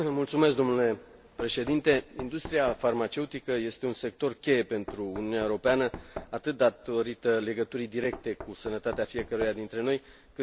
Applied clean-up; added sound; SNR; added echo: none; Knock; 17 dB; none.